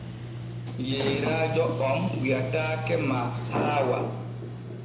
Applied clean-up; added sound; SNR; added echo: none; Sliding door; 3 dB; reverberation time 0.8 s.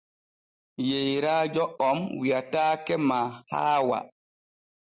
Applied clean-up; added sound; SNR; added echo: none; none; none; none.